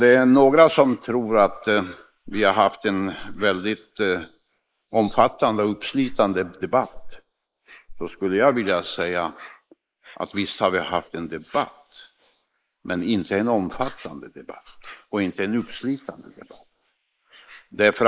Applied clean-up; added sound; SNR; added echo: neural mask model Resemble Enhance denoiser.